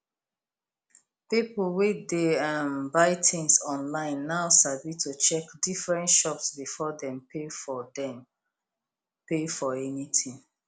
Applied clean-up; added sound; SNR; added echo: none; none; none; none.